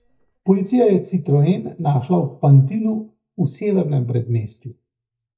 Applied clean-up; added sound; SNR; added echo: neural mask model DeepFilterNet 3.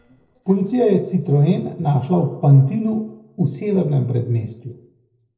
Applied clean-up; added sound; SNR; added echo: neural separator model SepFormer DNS4.